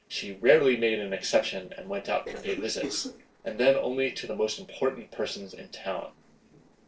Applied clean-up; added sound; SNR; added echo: neural separator model SepFormer DNS4.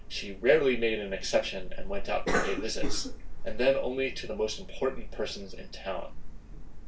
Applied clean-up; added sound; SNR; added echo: none; Cough; 1 dB; reverberation time 0.2 s.